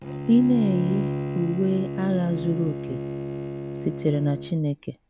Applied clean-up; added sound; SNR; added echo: none; Bowed string instrument; 6 dB; none.